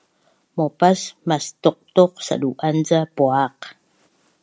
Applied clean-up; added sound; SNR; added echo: none; none; none; none.